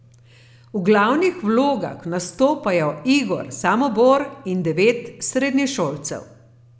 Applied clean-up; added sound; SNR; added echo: none; none; none; none.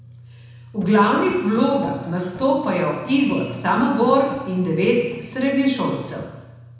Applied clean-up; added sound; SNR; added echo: none; Drum; 19 dB; reverberation time 1.1 s.